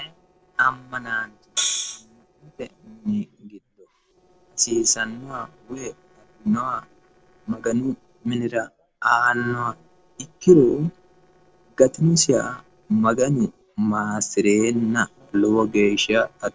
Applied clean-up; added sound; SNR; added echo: neural separator model SepFormer DNS4.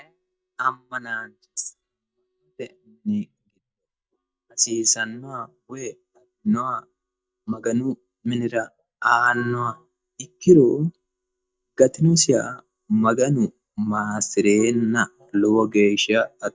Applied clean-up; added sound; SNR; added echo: neural mask model DeepFilterNet 3.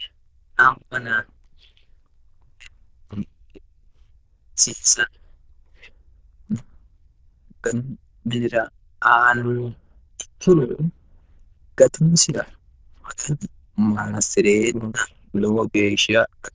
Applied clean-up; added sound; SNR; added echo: neural diffusion model UNIVERSE++.